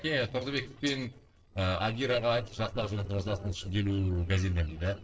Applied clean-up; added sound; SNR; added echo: neural separator model SepFormer DNS4.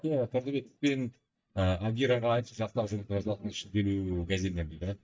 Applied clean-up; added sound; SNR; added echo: neural mask model DeepFilterNet 3.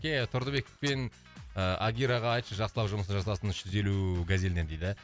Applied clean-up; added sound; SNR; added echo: none; none; none; none.